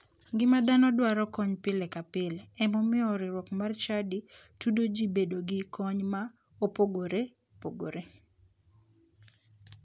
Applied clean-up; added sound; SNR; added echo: none; none; none; none.